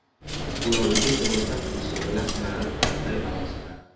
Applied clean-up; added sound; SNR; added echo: none; Coin (dropping); -2 dB; reverberation time 0.8 s.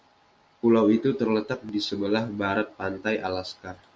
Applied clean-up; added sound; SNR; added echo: none; none; none; none.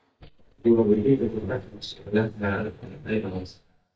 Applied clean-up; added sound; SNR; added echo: neural mask model DeepFilterNet 3.